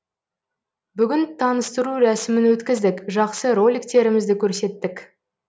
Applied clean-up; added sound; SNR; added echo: none; none; none; none.